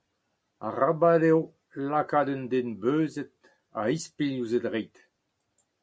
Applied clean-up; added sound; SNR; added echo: none; none; none; none.